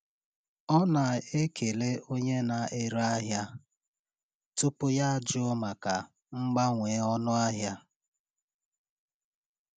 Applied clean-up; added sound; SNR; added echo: none; none; none; none.